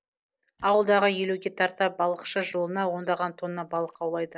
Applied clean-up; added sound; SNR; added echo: neural mask model Resemble Enhance denoiser.